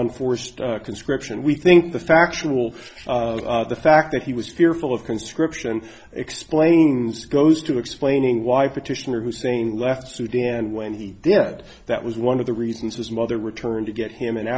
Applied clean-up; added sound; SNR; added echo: none; none; none; none.